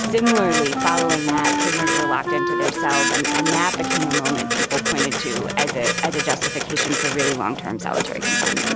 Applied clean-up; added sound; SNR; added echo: none; Printer + Wind instrument, woodwind instrument; -2 dB; none.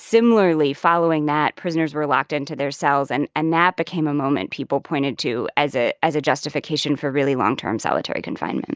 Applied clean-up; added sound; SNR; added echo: none; none; none; none.